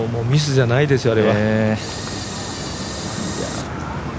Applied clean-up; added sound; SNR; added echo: none; Camera; 13 dB; none.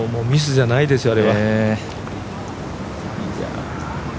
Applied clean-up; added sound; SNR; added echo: none; none; none; none.